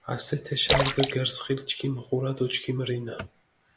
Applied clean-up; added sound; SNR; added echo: none; Splash, splatter; 0 dB; none.